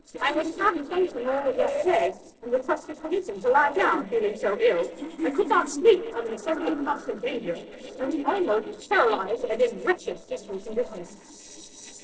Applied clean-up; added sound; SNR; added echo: neural separator model SepFormer DNS4.